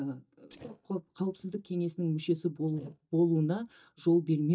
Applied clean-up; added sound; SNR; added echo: neural mask model DeepFilterNet 3.